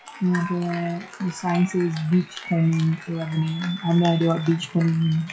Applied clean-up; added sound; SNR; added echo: classical method WPE with log-MMSE.